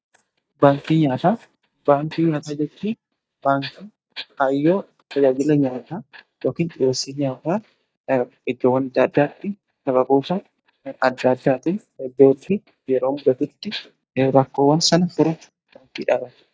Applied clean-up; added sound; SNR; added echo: neural mask model DeepFilterNet 3.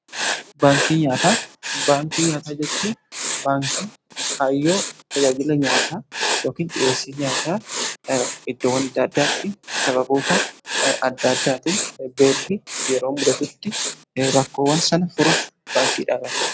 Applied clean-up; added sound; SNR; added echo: none; Writing; 3 dB; none.